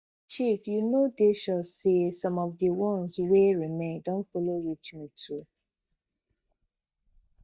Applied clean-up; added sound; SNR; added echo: neural mask model DeepFilterNet 3.